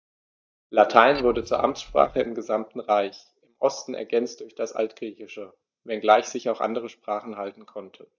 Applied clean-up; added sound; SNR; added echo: neural mask model DeepFilterNet 3.